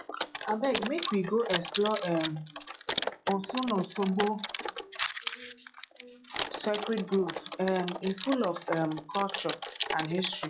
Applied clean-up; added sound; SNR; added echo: classical method log-MMSE.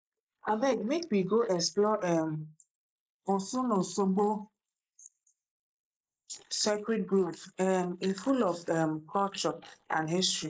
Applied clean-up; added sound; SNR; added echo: neural mask model Resemble Enhance denoiser.